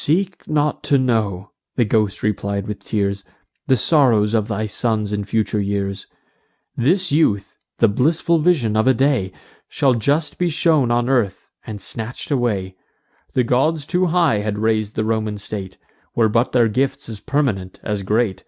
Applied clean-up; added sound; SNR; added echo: none; none; none; none.